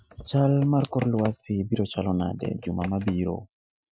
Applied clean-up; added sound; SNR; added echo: classical method Wiener filter.